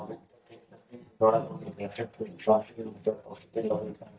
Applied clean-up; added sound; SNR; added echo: neural mask model DeepFilterNet 3.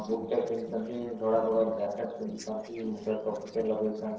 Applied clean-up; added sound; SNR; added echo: neural separator model SepFormer DNS4.